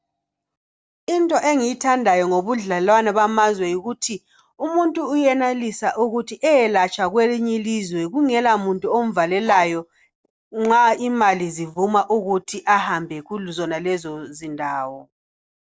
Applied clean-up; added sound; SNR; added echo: neural separator model SepFormer DNS4.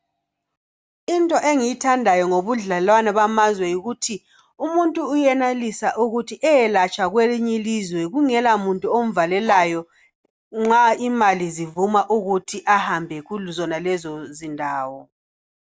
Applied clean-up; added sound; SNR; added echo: none; Bark; 14 dB; none.